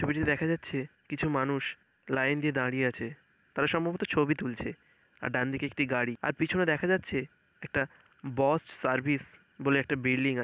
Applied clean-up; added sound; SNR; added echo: none; none; none; none.